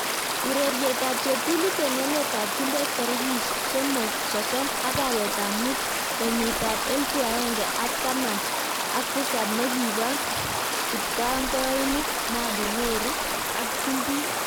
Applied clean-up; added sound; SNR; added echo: none; Stream; -2 dB; none.